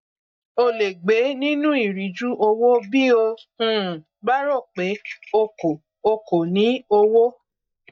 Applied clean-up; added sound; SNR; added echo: neural mask model DeepFilterNet 3.